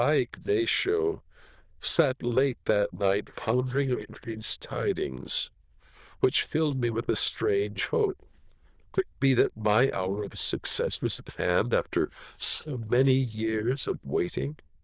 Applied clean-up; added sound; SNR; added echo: neural diffusion model UNIVERSE++.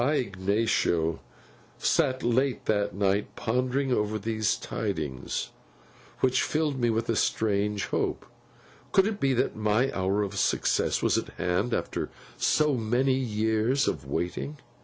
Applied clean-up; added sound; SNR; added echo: none; none; none; none.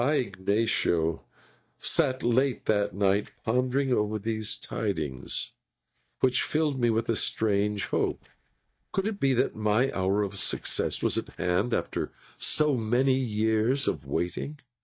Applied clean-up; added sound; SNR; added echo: neural mask model DeepFilterNet 3.